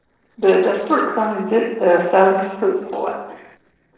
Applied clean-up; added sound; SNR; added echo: neural separator model SepFormer DNS4.